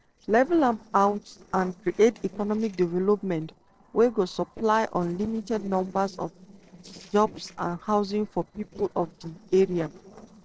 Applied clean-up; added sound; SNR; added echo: neural separator model SepFormer DNS4.